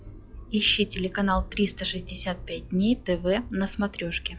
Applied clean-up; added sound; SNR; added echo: classical method log-MMSE.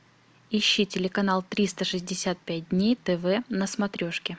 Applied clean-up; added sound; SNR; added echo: none; none; none; none.